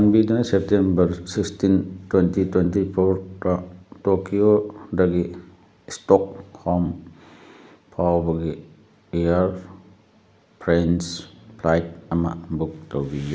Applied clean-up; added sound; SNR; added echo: none; none; none; none.